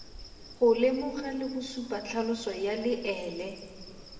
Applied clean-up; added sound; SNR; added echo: none; Insect; 17 dB; reverberation time 1.6 s.